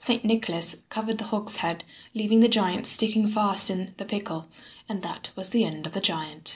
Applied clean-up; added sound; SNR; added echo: none; none; none; none.